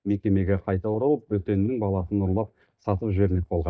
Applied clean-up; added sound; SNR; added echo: neural mask model DeepFilterNet 3.